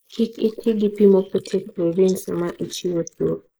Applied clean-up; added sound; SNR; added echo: neural mask model Resemble Enhance denoiser.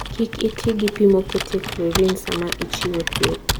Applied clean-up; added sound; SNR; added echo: none; Computer keyboard; 6 dB; none.